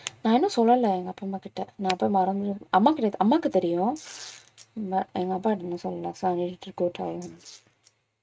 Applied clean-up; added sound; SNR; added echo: neural mask model RNNoise.